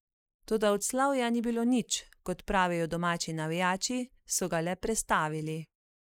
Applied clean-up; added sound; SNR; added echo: neural mask model Resemble Enhance denoiser.